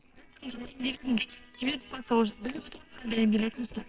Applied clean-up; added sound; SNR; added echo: neural separator model SepFormer WHAMR!.